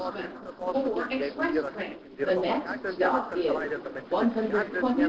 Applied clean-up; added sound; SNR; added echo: neural separator model SepFormer DNS4.